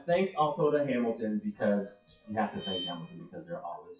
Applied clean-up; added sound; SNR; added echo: classical method WPE with log-MMSE.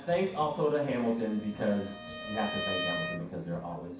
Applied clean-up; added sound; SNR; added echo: none; Bowed string instrument; 8 dB; reverberation time 0.6 s.